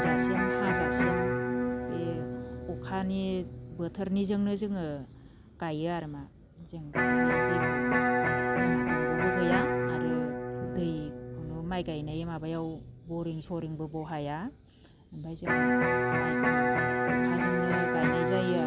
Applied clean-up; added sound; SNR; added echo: none; Electric guitar; -4 dB; none.